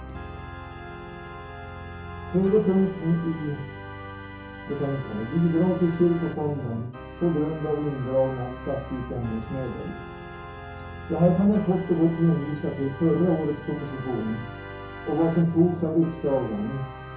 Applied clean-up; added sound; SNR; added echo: none; Organ; 12 dB; reverberation time 0.7 s.